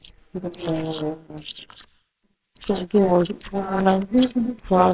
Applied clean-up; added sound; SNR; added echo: neural separator model SepFormer WHAMR!.